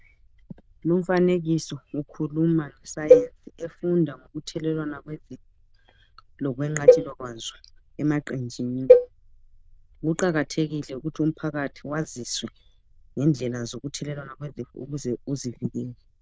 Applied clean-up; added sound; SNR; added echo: neural diffusion model UNIVERSE++.